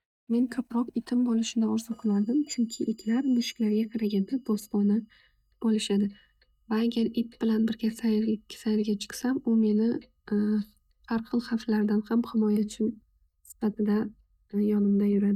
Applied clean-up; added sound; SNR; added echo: neural mask model DeepFilterNet 3.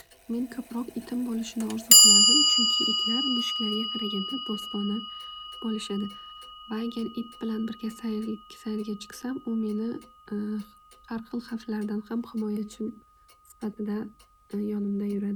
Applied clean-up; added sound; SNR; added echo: none; Clock; -4 dB; none.